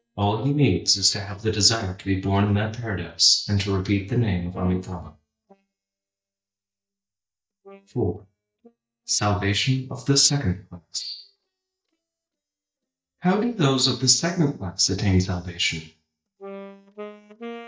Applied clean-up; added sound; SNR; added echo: neural mask model DeepFilterNet 3.